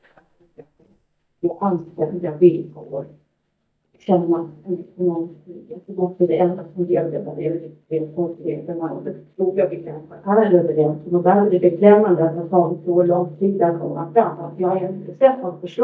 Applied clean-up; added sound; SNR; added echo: neural mask model DeepFilterNet 3.